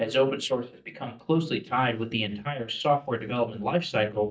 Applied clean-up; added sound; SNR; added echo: neural mask model DeepFilterNet 3.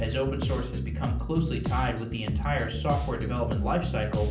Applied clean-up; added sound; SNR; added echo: none; Bass guitar; 1 dB; reverberation time 0.6 s.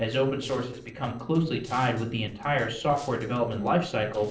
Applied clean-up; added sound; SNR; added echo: neural separator model SepFormer DNS4.